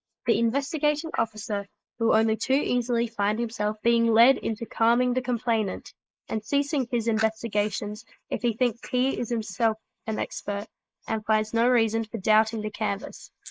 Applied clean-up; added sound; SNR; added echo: neural mask model Resemble Enhance denoiser.